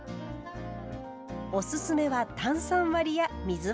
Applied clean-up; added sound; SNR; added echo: none; none; none; none.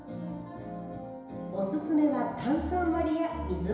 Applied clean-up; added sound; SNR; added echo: none; none; none; reverberation time 1.0 s.